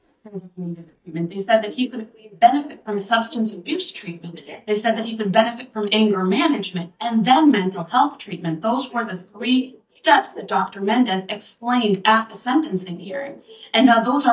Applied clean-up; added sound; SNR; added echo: neural mask model DeepFilterNet 3.